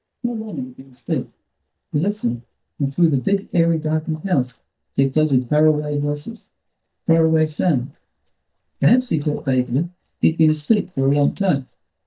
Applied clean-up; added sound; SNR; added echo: neural mask model DeepFilterNet 3.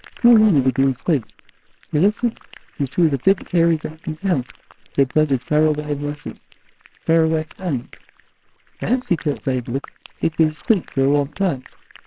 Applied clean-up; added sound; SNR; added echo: neural separator model SepFormer WHAMR!.